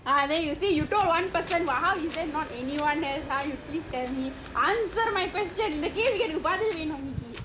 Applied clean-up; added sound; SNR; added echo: none; Train + Wind; 13 dB; none.